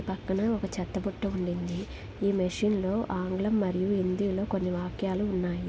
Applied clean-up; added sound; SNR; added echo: none; none; none; none.